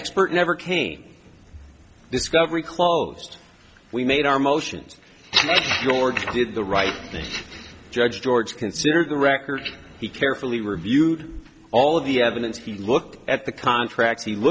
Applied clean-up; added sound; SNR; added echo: none; none; none; none.